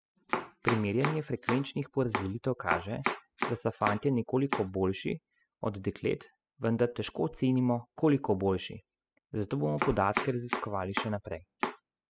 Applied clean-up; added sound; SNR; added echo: classical method spectral subtraction.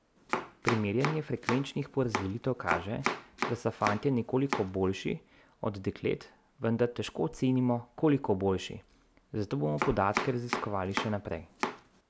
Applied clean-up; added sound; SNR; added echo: none; Domestic sounds, home sounds; 5 dB; none.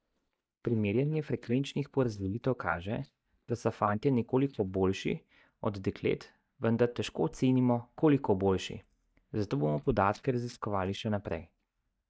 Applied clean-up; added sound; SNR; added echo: neural mask model DeepFilterNet 3.